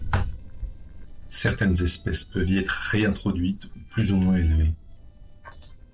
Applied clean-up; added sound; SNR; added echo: neural separator model SepFormer DNS4.